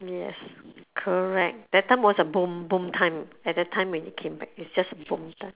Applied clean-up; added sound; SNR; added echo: none; none; none; none.